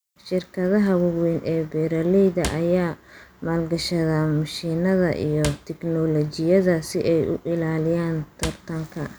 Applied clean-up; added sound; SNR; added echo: none; Cupboard open or close / Drawer open or close; 13 dB; none.